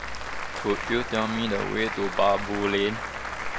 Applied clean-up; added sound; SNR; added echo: none; Applause / Crowd; 4 dB; none.